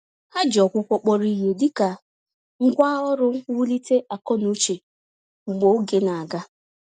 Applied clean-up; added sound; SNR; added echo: none; none; none; none.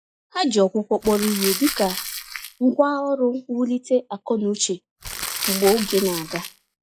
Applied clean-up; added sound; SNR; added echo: classical method log-MMSE.